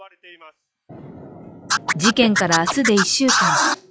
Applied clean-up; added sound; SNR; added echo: classical method log-MMSE.